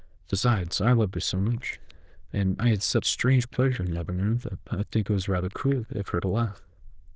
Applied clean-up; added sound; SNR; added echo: neural diffusion model UNIVERSE++.